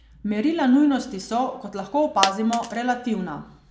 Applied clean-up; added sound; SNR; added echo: none; Coin (dropping); 10 dB; none.